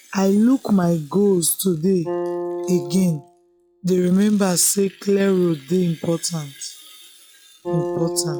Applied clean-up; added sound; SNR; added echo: classical method log-MMSE.